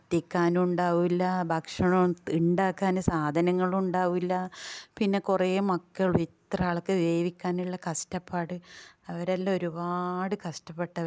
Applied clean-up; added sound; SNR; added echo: none; none; none; none.